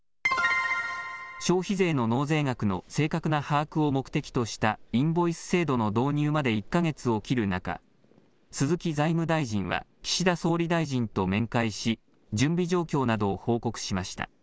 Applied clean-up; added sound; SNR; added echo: none; none; none; none.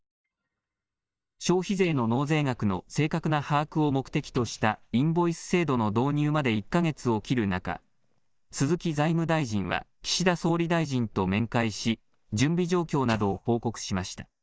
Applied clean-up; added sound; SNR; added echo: neural mask model DeepFilterNet 3.